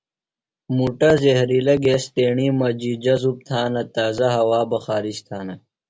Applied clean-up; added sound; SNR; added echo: none; none; none; none.